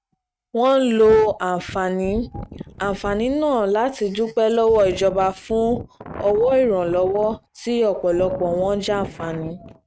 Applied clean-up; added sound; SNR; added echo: neural mask model RNNoise.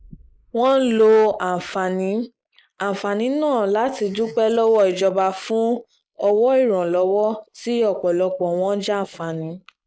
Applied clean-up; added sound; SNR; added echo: neural mask model Resemble Enhance denoiser.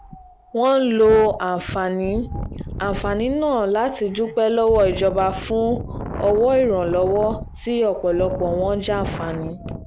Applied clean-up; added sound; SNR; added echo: none; Wind; 11 dB; none.